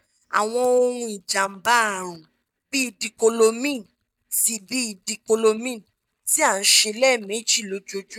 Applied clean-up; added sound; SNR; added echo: neural mask model DeepFilterNet 3.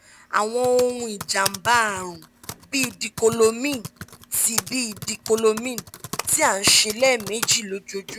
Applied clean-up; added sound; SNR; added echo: none; Typing; 12 dB; none.